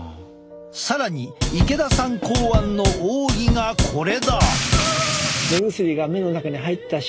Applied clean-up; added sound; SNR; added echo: none; Rain + Drum / Drum kit; -2 dB; none.